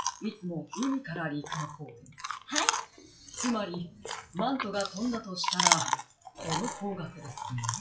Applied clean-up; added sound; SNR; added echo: classical method WPE with log-MMSE.